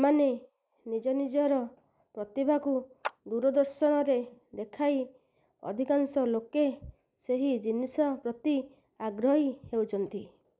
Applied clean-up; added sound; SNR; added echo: neural mask model Resemble Enhance denoiser.